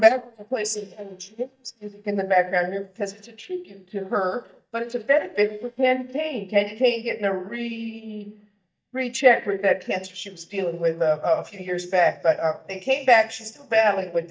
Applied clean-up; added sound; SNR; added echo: neural mask model DeepFilterNet 3.